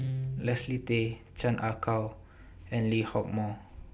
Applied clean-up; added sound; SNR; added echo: none; Guitar; 10 dB; none.